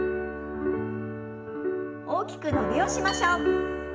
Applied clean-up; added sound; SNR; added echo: none; Bell; 19 dB; reverberation time 2.9 s.